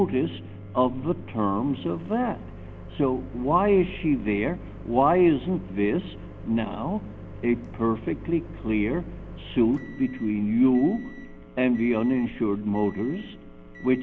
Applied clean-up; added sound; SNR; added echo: none; Microwave oven; 15 dB; none.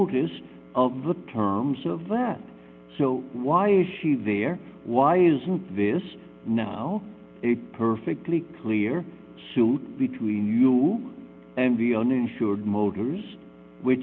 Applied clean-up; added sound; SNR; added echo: none; none; none; none.